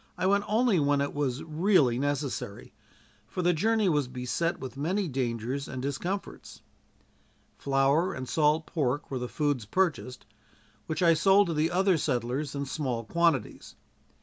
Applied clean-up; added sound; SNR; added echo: none; none; none; none.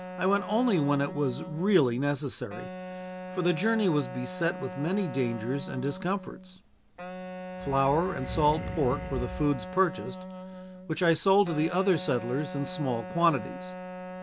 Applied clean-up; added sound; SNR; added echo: none; Animal + Wind instrument, woodwind instrument; 10 dB; none.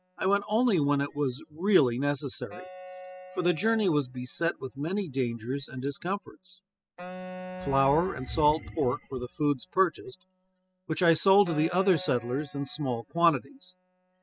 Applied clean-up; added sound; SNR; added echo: classical method spectral subtraction.